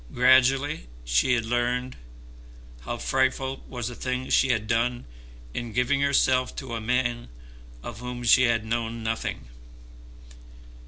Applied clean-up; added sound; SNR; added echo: none; none; none; none.